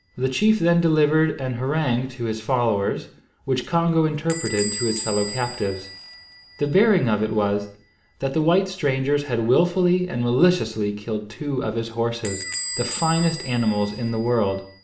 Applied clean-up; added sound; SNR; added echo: none; Squeak / Bell; 14 dB; reverberation time 0.6 s.